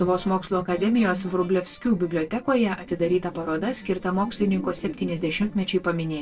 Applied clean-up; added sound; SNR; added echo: neural separator model SepFormer DNS4.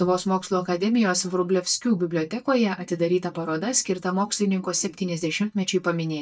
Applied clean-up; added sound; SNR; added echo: neural mask model DeepFilterNet 3.